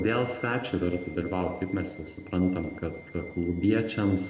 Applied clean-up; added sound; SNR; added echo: none; Bowed string instrument; 14 dB; reverberation time 1.9 s.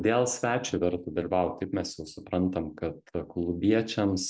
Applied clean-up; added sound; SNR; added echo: none; none; none; none.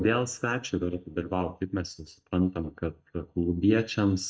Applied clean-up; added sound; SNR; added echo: neural mask model DeepFilterNet 3.